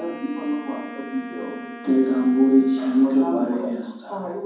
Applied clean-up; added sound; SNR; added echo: none; Wind instrument, woodwind instrument; 18 dB; reverberation time 1.2 s.